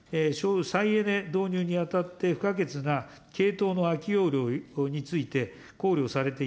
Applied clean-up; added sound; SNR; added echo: none; none; none; none.